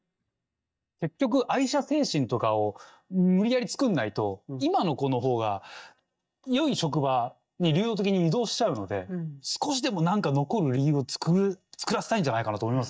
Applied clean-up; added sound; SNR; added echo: neural mask model DeepFilterNet 3.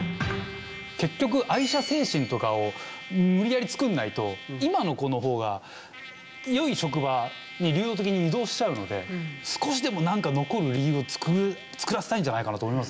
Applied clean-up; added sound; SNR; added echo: none; Trumpet; 16 dB; none.